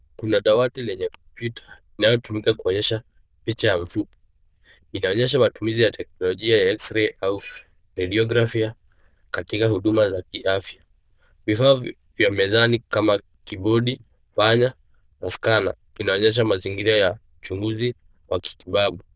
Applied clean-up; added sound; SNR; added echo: neural diffusion model UNIVERSE++.